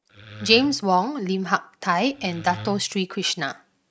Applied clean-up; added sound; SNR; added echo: neural mask model RNNoise.